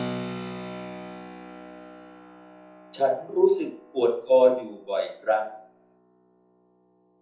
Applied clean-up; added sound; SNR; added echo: none; Keyboard (musical); 13 dB; reverberation time 0.5 s.